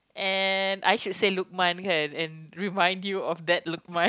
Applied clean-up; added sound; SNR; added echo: none; none; none; none.